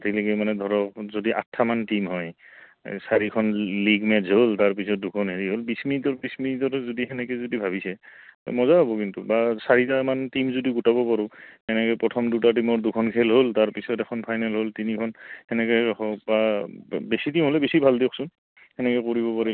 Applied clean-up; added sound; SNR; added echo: none; none; none; none.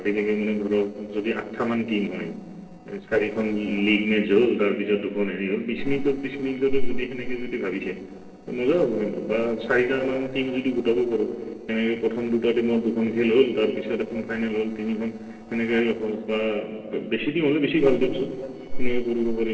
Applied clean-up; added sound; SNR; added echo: neural separator model SepFormer DNS4.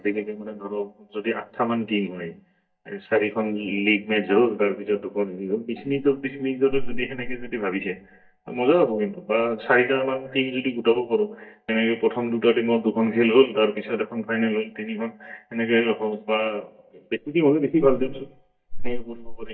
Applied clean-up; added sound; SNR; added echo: neural mask model DeepFilterNet 3.